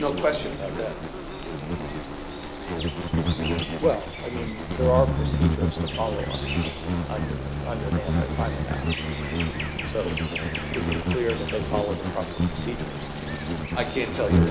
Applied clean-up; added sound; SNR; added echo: none; Insect; -4 dB; none.